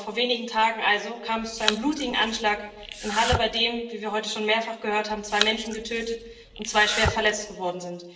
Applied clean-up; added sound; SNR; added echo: none; Domestic sounds, home sounds; 6 dB; reverberation time 0.8 s.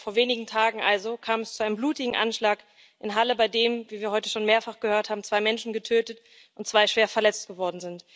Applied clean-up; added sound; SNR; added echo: none; none; none; none.